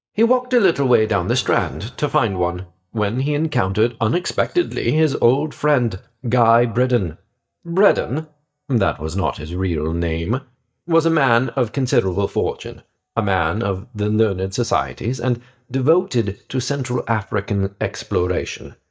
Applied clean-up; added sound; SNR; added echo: neural mask model DeepFilterNet 3.